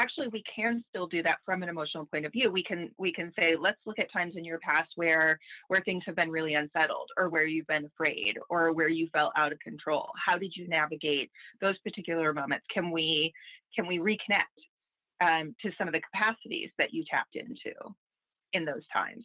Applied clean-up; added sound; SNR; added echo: none; none; none; none.